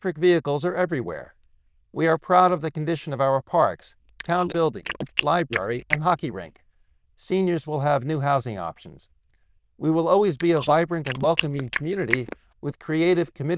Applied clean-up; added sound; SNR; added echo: neural diffusion model UNIVERSE++.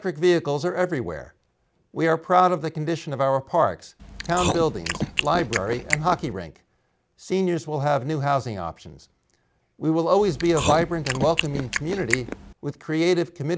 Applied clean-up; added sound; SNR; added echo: none; Chewing, mastication; 5 dB; none.